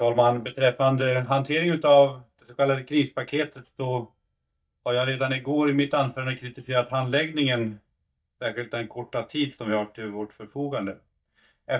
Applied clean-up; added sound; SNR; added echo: neural mask model DeepFilterNet 3.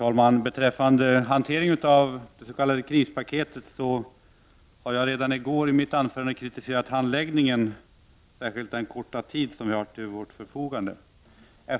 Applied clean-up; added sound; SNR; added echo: none; none; none; none.